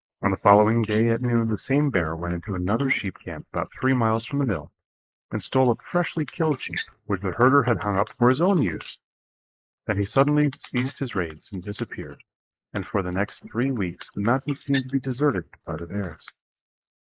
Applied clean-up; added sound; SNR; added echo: neural mask model Resemble Enhance denoiser.